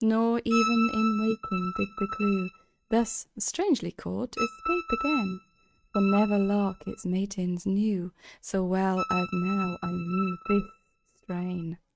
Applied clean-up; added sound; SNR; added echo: neural mask model RNNoise.